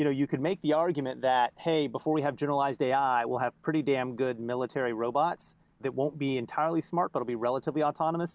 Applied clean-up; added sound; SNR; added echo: none; none; none; none.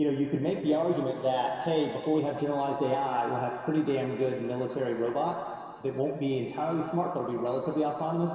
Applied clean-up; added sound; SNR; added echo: none; none; none; reverberation time 2.2 s.